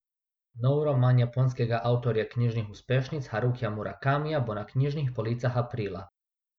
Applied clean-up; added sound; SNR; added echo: none; none; none; none.